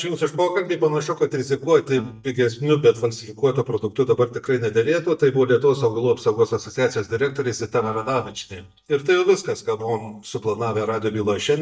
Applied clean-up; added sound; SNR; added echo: neural mask model DeepFilterNet 3.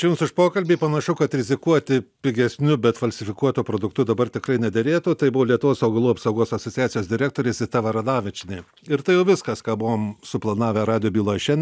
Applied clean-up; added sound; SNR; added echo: none; none; none; none.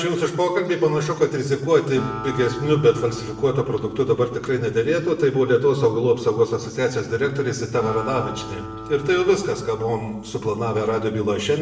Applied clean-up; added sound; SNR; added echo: none; Acoustic guitar; 16 dB; reverberation time 0.7 s.